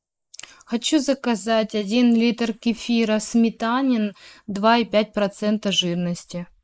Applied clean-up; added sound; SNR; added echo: neural mask model Resemble Enhance denoiser.